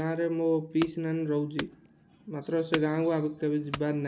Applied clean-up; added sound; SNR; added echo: none; Wood / Domestic sounds, home sounds; 14 dB; none.